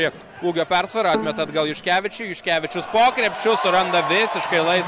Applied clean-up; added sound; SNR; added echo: none; Bowed string instrument; 13 dB; none.